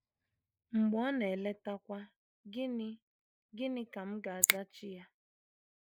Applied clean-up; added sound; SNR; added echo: neural mask model Resemble Enhance denoiser.